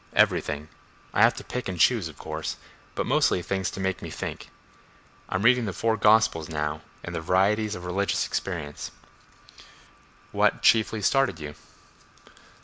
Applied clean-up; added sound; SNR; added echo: none; none; none; none.